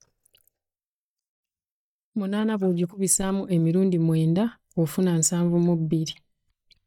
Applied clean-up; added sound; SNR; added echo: neural mask model DeepFilterNet 3.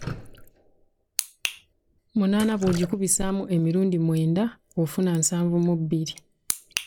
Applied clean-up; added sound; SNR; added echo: none; Drip; 18 dB; none.